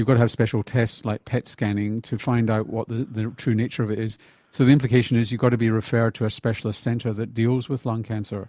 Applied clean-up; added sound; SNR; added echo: none; none; none; none.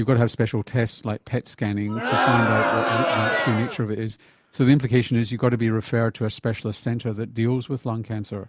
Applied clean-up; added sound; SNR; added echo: none; Crowd; -1 dB; none.